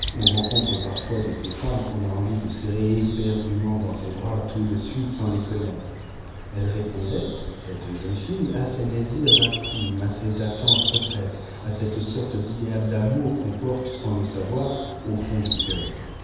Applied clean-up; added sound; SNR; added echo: none; Bird vocalization, bird call, bird song; 3 dB; reverberation time 1.1 s.